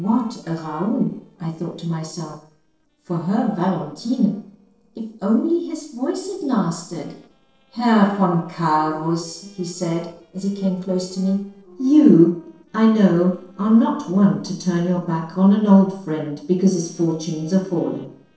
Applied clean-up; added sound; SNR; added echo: neural separator model SepFormer DNS4.